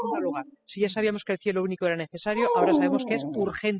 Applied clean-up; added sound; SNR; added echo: classical method spectral subtraction.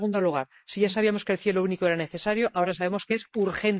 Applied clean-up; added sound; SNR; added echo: neural mask model Resemble Enhance denoiser.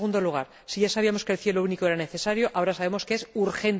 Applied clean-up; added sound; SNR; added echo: none; none; none; none.